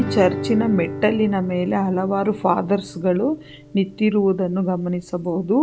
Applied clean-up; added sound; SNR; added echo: none; Guitar; 12 dB; none.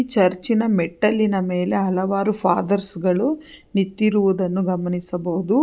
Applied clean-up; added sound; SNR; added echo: none; none; none; none.